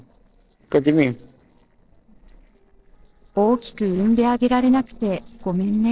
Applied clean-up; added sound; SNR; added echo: neural separator model SepFormer DNS4.